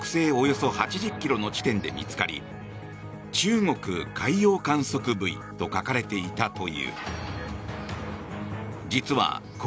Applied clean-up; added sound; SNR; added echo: none; none; none; none.